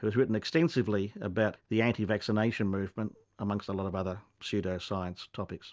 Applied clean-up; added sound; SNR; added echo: none; none; none; none.